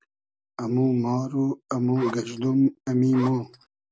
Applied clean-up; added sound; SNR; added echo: none; Zipper (clothing); 14 dB; none.